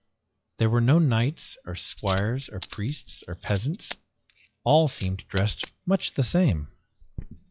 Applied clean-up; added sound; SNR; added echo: classical method log-MMSE.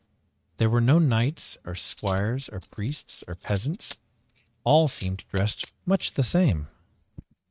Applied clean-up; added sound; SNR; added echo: neural mask model RNNoise.